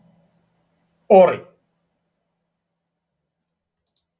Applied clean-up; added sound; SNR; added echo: none; none; none; none.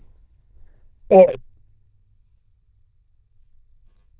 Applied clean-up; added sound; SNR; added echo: neural diffusion model UNIVERSE++.